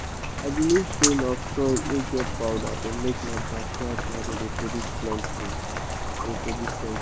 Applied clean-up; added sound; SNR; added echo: none; Rain; 1 dB; none.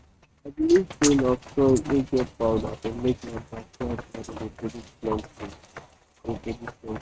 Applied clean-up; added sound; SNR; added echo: neural mask model RNNoise.